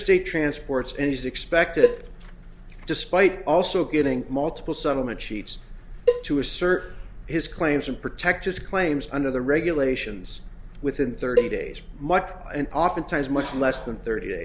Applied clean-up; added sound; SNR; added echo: none; Cowbell; 4 dB; none.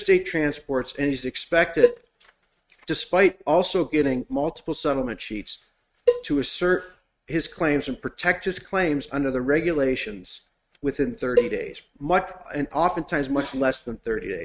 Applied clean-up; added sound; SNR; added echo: neural mask model RNNoise.